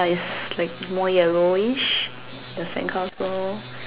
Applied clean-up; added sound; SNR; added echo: none; none; none; none.